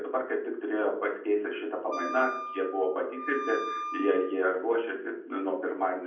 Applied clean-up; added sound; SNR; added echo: none; Wind instrument, woodwind instrument; 7 dB; reverberation time 0.6 s.